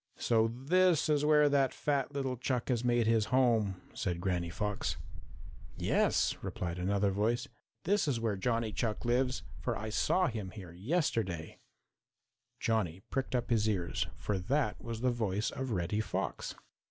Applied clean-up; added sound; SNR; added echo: none; Wind; 7 dB; none.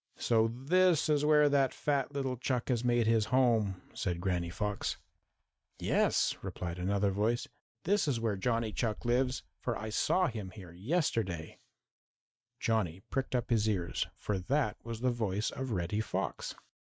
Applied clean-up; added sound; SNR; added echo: neural mask model RNNoise.